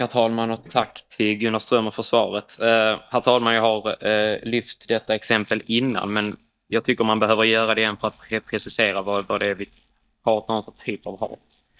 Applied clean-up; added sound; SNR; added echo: neural mask model DeepFilterNet 3.